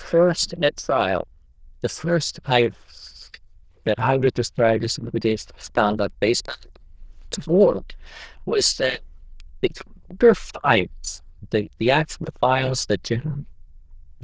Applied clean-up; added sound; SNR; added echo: neural diffusion model UNIVERSE++.